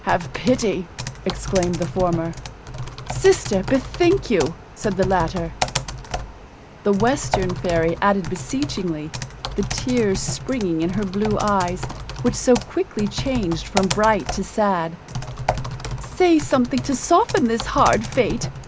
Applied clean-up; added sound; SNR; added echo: none; Typing; 8 dB; none.